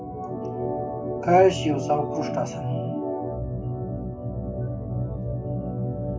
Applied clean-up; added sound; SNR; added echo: none; Organ; 1 dB; reverberation time 0.2 s.